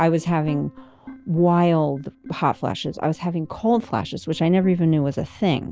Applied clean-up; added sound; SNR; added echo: none; none; none; none.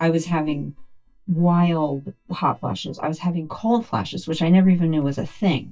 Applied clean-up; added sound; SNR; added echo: neural mask model DeepFilterNet 3.